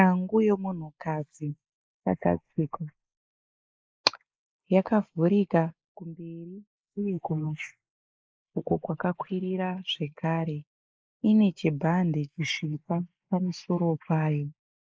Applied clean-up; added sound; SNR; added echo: neural mask model Resemble Enhance denoiser.